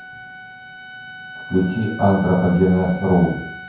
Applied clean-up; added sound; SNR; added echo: none; Wind instrument, woodwind instrument; 15 dB; reverberation time 0.9 s.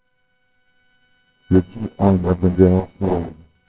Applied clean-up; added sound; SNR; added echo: neural separator model SepFormer WHAMR!.